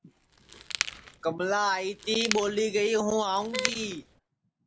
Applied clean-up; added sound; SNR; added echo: none; Crackle + Wind instrument, woodwind instrument; 8 dB; none.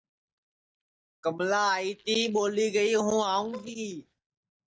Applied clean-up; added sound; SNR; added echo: neural mask model DeepFilterNet 3.